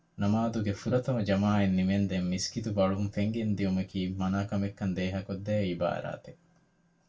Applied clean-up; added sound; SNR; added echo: none; none; none; reverberation time 0.2 s.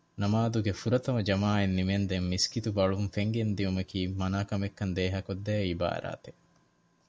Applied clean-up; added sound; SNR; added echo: none; none; none; none.